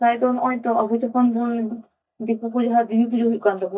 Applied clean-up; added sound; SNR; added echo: neural mask model DeepFilterNet 3.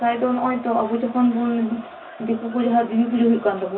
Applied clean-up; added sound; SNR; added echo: none; Crowd; 18 dB; reverberation time 0.4 s.